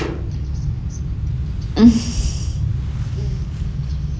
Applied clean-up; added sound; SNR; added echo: none; none; none; none.